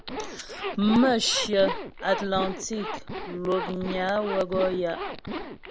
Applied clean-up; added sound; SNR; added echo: none; Zipper (clothing); 7 dB; none.